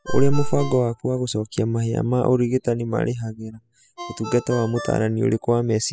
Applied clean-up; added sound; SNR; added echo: classical method spectral subtraction.